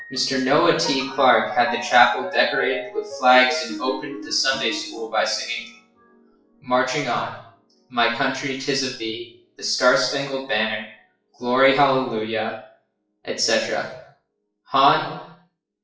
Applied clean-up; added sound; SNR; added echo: classical method WPE with log-MMSE.